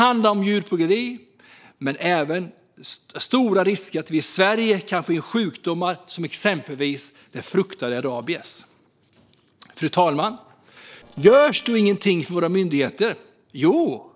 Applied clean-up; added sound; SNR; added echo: neural separator model SepFormer DNS4.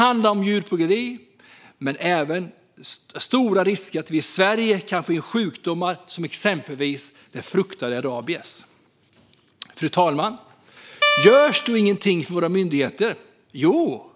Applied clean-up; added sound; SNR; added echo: none; Guitar; 0 dB; none.